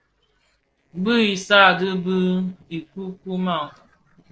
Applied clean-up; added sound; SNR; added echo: neural separator model SepFormer DNS4.